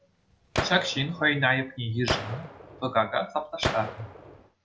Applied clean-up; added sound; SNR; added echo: none; Gunshot, gunfire; 6 dB; none.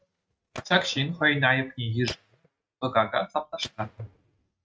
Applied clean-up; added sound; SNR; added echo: neural mask model RNNoise.